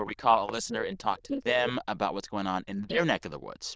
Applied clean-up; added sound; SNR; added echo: neural diffusion model UNIVERSE++.